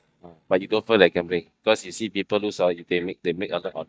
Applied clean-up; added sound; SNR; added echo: neural mask model DeepFilterNet 3.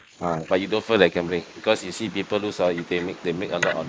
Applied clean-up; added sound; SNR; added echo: neural mask model Resemble Enhance denoiser.